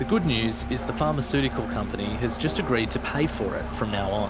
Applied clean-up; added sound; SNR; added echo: none; Engine; 8 dB; none.